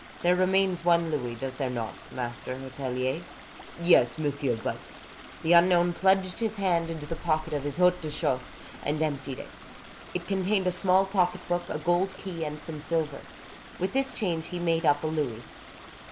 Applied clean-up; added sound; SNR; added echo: none; Stream; 16 dB; none.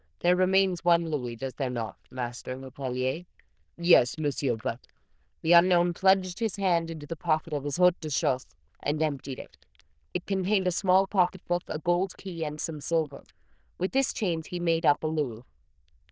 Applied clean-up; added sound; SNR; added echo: neural diffusion model UNIVERSE++.